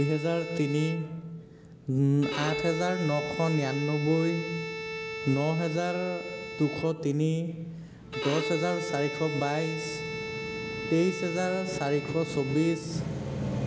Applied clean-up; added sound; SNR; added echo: none; Bowed string instrument; 8 dB; none.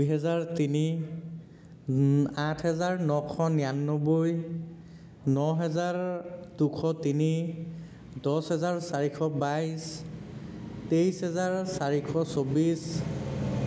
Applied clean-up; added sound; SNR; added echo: none; none; none; none.